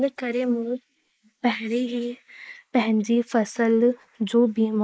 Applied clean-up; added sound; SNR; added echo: neural mask model Resemble Enhance denoiser.